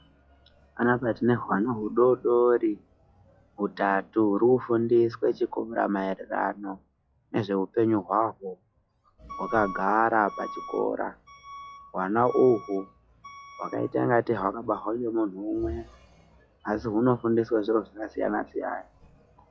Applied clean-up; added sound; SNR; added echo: classical method log-MMSE.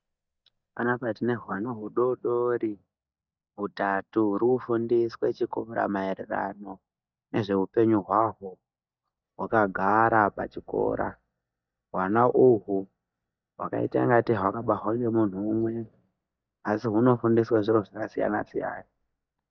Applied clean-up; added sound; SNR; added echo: neural mask model DeepFilterNet 3.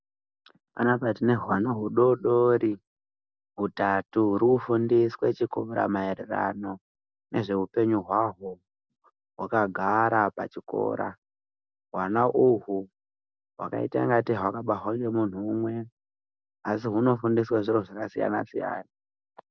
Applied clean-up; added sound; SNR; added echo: none; none; none; none.